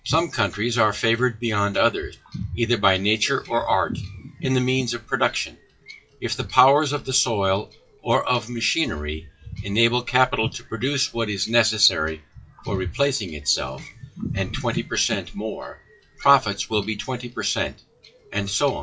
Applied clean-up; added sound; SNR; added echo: classical method WPE with log-MMSE.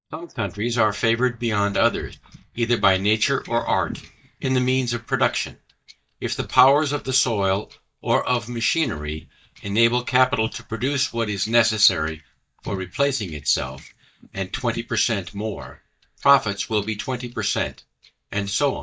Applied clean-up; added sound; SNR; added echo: neural mask model DeepFilterNet 3.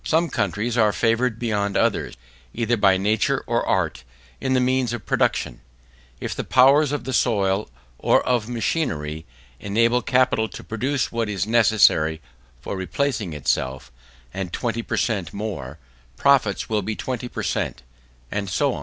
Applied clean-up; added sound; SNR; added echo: none; none; none; none.